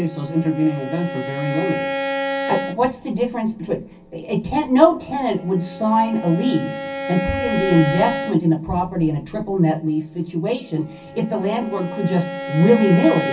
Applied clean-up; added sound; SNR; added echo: none; Bowed string instrument; 8 dB; reverberation time 0.3 s.